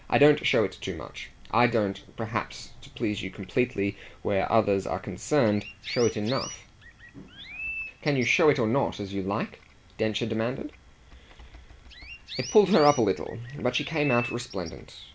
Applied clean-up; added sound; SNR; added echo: none; Chirp, tweet; 13 dB; none.